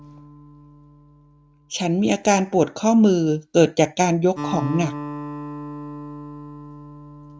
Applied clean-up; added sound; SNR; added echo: neural mask model RNNoise.